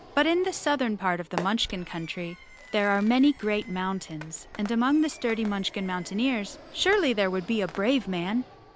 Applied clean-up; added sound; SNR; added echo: none; Fixed-wing aircraft, airplane + Fireworks; 17 dB; none.